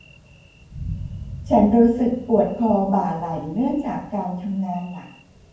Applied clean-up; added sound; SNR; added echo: none; Thunder; 15 dB; reverberation time 0.9 s.